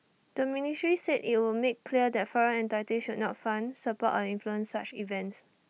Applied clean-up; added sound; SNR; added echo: none; none; none; none.